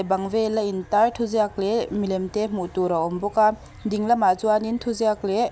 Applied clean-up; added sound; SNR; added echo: none; none; none; none.